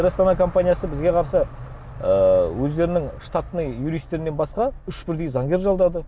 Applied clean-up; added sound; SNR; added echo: none; none; none; none.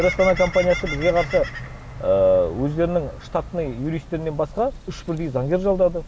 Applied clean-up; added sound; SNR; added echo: none; Bird; 14 dB; none.